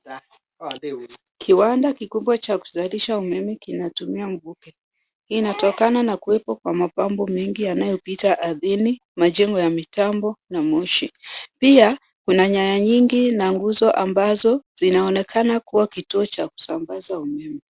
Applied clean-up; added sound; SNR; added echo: none; none; none; none.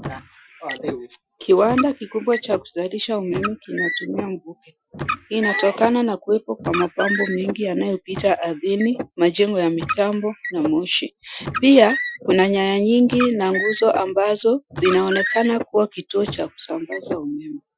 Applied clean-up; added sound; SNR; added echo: classical method Wiener filter.